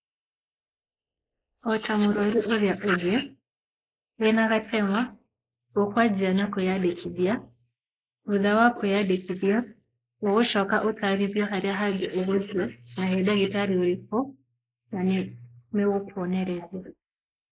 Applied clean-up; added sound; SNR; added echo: neural mask model Resemble Enhance denoiser.